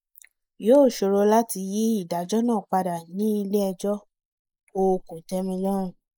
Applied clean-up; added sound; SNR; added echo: neural mask model Resemble Enhance denoiser.